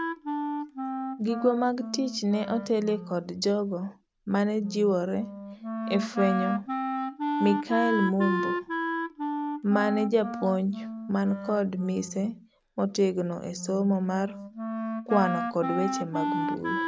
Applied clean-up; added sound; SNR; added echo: none; Wind instrument, woodwind instrument; 5 dB; none.